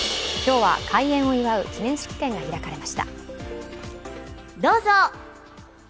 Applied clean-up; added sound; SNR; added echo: none; Crash cymbal; 12 dB; none.